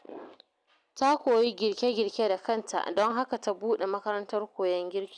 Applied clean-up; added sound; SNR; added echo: none; none; none; none.